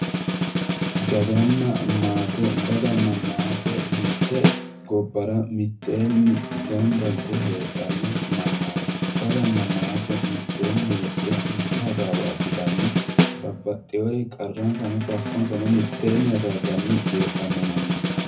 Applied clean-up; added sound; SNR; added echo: none; Snare drum; 1 dB; reverberation time 0.4 s.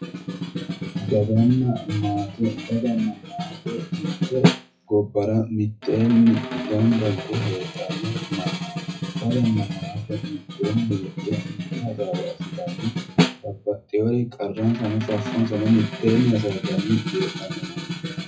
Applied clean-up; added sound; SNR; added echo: classical method WPE with log-MMSE.